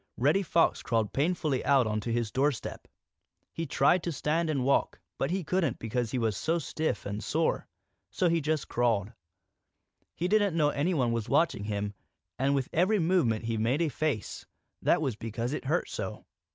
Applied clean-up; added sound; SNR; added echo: none; none; none; none.